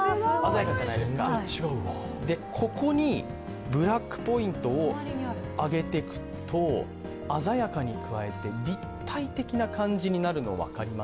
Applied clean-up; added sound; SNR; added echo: none; none; none; none.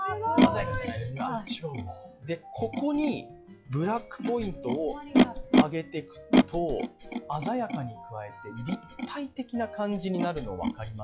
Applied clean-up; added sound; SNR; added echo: classical method log-MMSE.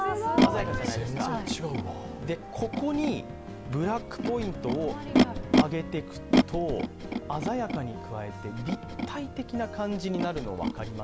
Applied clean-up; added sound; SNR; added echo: none; Animal; -1 dB; none.